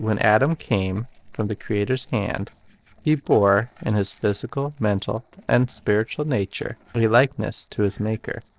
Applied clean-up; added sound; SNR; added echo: neural separator model SepFormer DNS4.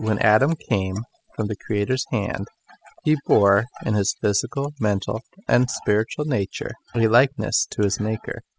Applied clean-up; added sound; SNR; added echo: classical method spectral subtraction.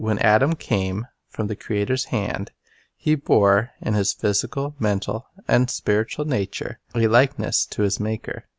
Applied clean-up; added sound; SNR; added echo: none; none; none; none.